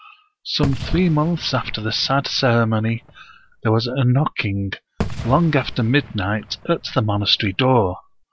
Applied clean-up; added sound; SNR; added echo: none; Fireworks; 13 dB; none.